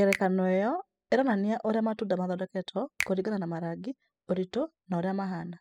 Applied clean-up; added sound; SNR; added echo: classical method spectral subtraction.